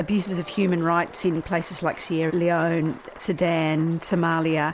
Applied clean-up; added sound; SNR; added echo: none; Applause; 20 dB; none.